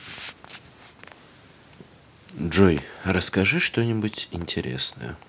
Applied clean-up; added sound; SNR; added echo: none; none; none; none.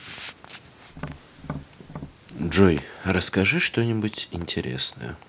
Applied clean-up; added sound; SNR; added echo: none; Tap; 14 dB; none.